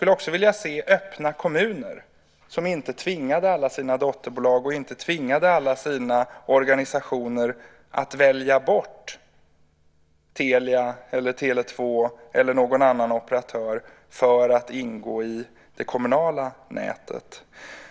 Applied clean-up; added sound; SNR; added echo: none; none; none; none.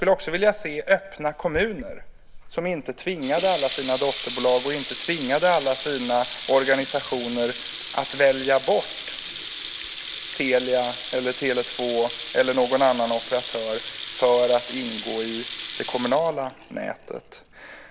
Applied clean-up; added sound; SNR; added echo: none; Sink (filling or washing) / Water tap, faucet; 4 dB; none.